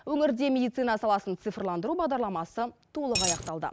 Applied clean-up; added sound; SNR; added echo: none; Coin (dropping); 0 dB; none.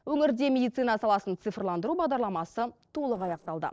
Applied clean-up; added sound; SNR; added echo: neural separator model SepFormer DNS4.